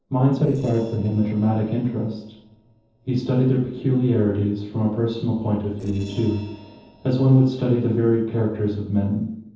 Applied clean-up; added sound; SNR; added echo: neural separator model SepFormer DNS4.